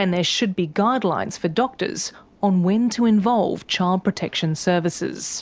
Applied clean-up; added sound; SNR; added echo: none; none; none; none.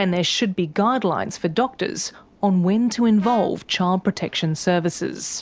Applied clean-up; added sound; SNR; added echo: none; Brass instrument; 20 dB; none.